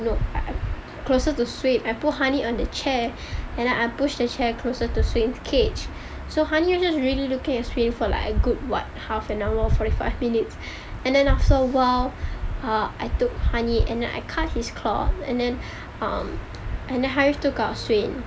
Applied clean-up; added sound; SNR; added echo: none; none; none; none.